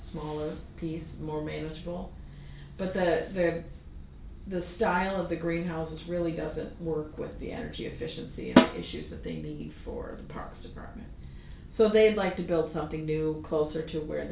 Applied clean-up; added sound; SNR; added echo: none; Snare drum; -5 dB; none.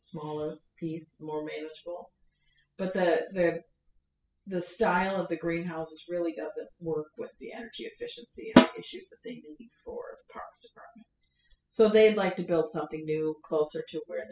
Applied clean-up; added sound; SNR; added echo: classical method spectral subtraction.